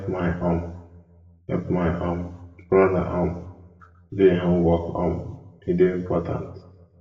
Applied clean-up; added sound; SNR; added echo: none; none; none; reverberation time 0.7 s.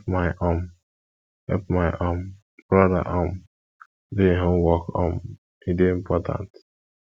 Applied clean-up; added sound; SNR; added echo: none; none; none; none.